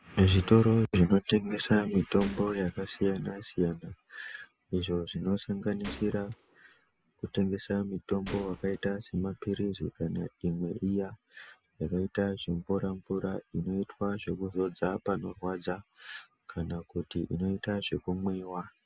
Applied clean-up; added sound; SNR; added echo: none; Gunshot, gunfire; 16 dB; none.